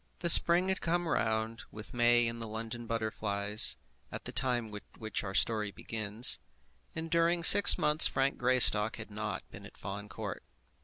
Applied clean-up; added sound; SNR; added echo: none; none; none; none.